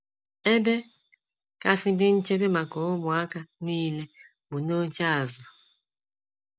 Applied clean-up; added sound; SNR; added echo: none; none; none; none.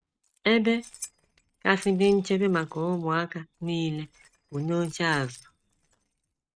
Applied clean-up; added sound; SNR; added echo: neural mask model RNNoise.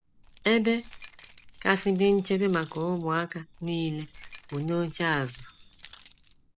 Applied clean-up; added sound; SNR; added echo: none; Keys jangling; 5 dB; none.